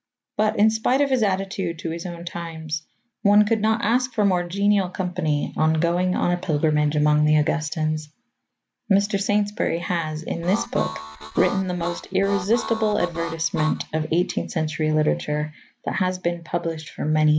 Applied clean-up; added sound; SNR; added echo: none; Harmonica; 10 dB; none.